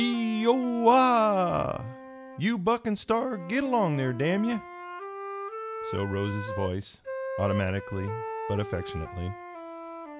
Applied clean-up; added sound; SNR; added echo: none; Wind instrument, woodwind instrument; 11 dB; none.